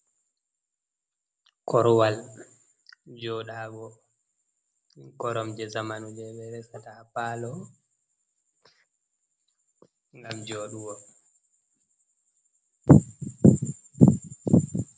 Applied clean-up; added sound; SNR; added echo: none; none; none; none.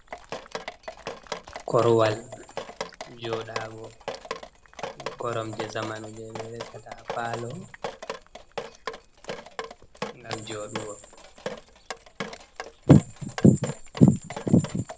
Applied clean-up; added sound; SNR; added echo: none; Drip; 11 dB; none.